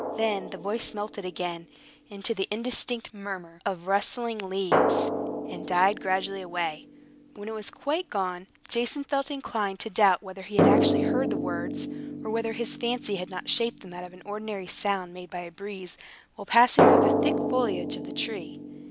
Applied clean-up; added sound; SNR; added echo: none; Drum; 0 dB; none.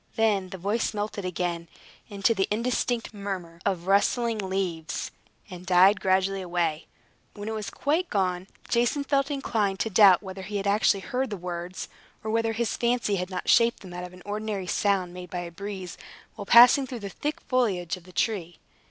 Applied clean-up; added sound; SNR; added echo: none; none; none; none.